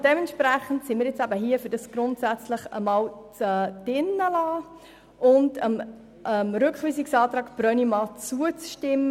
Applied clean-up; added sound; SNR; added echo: none; none; none; none.